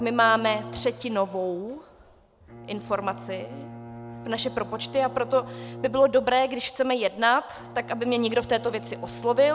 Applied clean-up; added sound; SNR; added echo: none; Bowed string instrument; 16 dB; none.